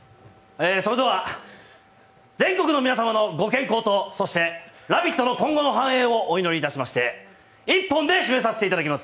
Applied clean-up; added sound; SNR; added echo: none; none; none; none.